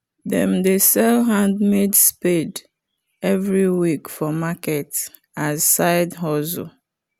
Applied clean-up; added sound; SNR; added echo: none; none; none; none.